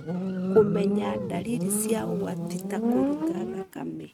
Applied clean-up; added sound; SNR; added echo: neural mask model RNNoise.